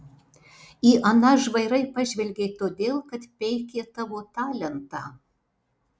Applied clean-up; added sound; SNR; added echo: none; none; none; none.